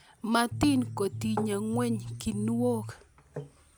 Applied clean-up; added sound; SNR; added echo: none; Bass guitar; 8 dB; none.